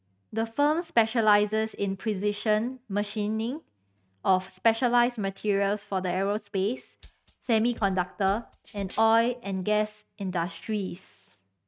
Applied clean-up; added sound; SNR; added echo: neural mask model RNNoise.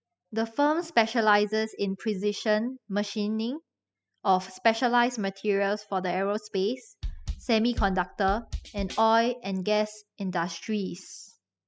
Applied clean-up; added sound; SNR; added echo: classical method spectral subtraction.